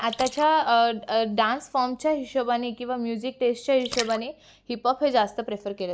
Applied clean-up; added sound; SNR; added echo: neural mask model Resemble Enhance denoiser.